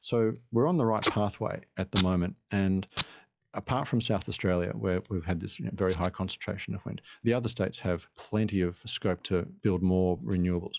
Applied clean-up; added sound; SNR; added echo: classical method log-MMSE.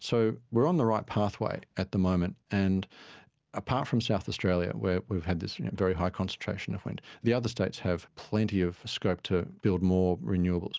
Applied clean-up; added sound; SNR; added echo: none; none; none; none.